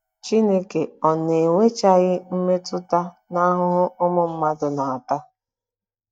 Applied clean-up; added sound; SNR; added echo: neural mask model DeepFilterNet 3.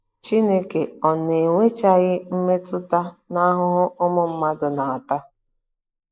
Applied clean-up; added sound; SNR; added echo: neural mask model Resemble Enhance denoiser.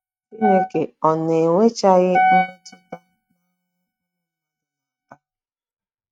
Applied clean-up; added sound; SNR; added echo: neural mask model RNNoise.